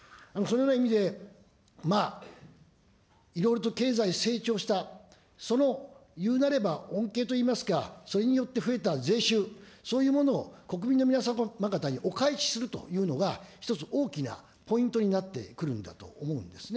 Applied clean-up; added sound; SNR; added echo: none; none; none; none.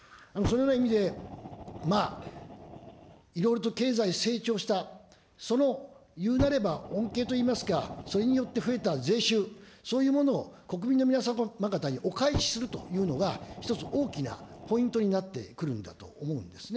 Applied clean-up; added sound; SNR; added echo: none; Fire; 14 dB; none.